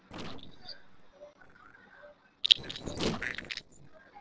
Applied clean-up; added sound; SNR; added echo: neural separator model SepFormer DNS4.